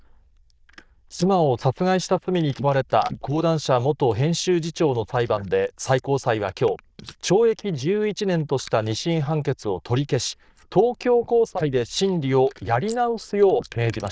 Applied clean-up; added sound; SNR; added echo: neural diffusion model UNIVERSE++.